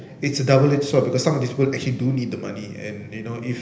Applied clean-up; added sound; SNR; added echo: none; none; none; reverberation time 0.8 s.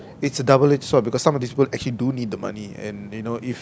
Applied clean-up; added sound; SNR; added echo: none; none; none; none.